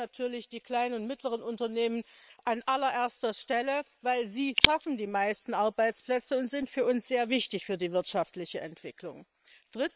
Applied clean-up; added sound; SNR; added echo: neural separator model SepFormer WHAM!.